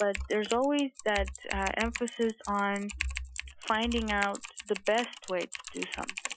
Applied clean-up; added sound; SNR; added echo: classical method Wiener filter.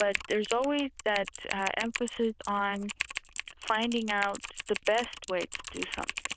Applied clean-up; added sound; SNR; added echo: neural diffusion model UNIVERSE++.